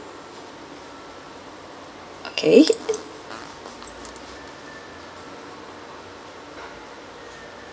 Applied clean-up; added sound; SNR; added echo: none; Fart; 19 dB; none.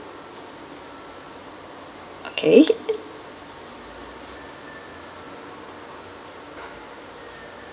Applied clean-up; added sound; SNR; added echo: none; none; none; none.